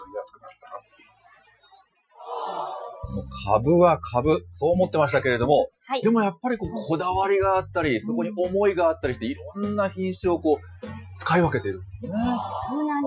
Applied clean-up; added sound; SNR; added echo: classical method Wiener filter.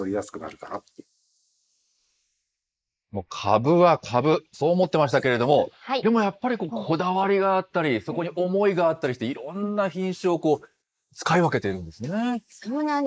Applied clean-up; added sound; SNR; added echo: neural mask model Resemble Enhance denoiser.